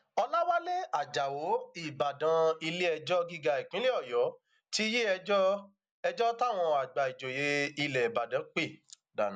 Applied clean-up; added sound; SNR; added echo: none; none; none; none.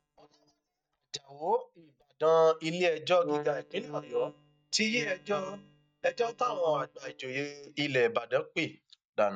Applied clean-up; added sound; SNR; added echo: neural mask model DeepFilterNet 3.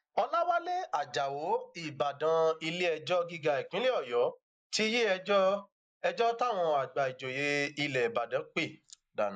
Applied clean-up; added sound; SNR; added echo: neural mask model Resemble Enhance denoiser.